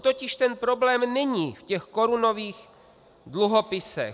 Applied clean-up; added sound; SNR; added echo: none; none; none; none.